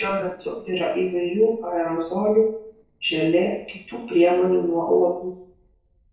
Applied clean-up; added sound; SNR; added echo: neural separator model SepFormer DNS4.